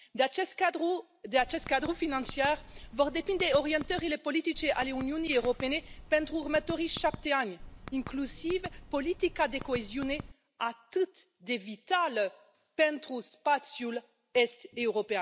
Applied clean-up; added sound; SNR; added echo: none; Typing; 14 dB; none.